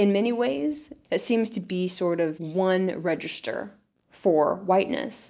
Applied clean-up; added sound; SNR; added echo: none; none; none; none.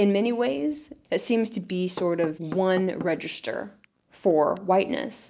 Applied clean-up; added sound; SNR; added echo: none; Knock / Wood; 17 dB; none.